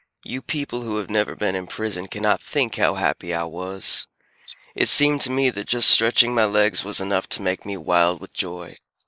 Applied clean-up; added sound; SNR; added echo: neural mask model Resemble Enhance denoiser.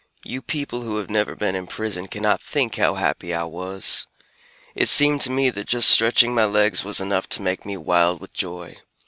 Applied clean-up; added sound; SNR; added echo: none; none; none; none.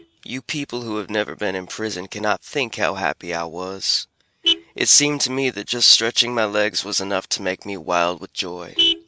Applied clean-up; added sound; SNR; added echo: neural mask model RNNoise.